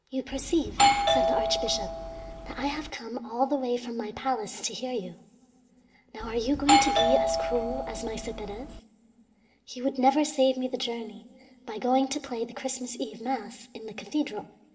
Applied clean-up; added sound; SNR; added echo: none; Doorbell; -3 dB; reverberation time 1.7 s.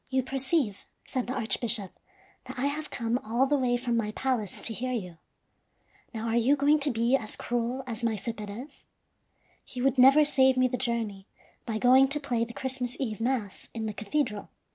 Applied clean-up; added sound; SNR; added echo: none; none; none; none.